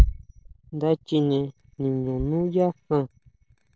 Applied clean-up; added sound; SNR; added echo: neural separator model SepFormer DNS4.